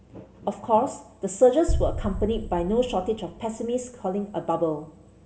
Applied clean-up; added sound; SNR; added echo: none; Boom; 6 dB; reverberation time 1.9 s.